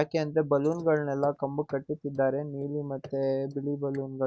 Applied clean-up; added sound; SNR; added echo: neural mask model Resemble Enhance denoiser.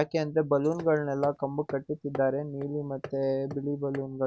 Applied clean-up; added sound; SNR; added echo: none; Hammer; 17 dB; none.